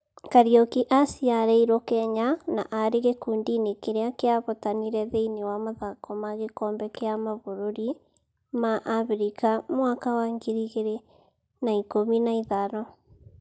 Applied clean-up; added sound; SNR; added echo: none; none; none; none.